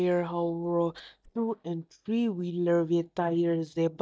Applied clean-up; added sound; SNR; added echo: neural mask model DeepFilterNet 3.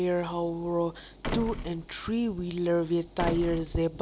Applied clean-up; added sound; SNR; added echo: none; Slam; 9 dB; none.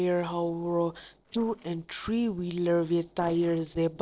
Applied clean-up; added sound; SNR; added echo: neural separator model SepFormer DNS4.